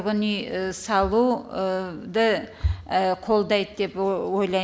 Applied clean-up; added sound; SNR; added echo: none; none; none; none.